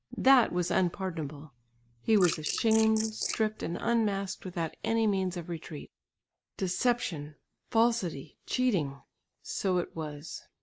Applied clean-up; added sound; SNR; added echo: neural mask model Resemble Enhance denoiser.